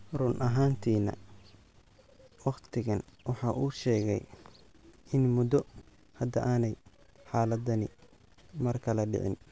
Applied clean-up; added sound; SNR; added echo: none; none; none; none.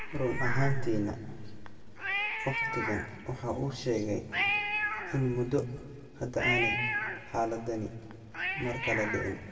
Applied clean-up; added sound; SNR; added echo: none; Cat; 3 dB; reverberation time 1.1 s.